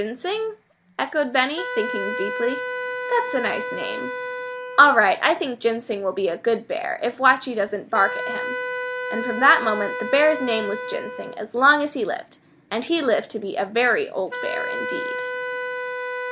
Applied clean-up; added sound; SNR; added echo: none; Wind instrument, woodwind instrument; 8 dB; none.